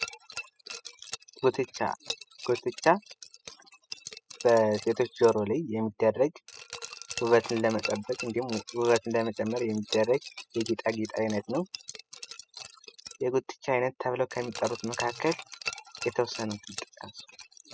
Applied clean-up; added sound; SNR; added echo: classical method spectral subtraction.